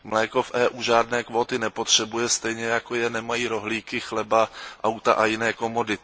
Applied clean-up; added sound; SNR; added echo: none; none; none; none.